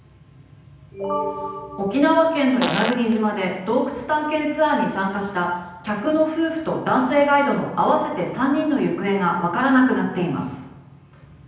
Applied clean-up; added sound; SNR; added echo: none; Fart; 7 dB; reverberation time 0.9 s.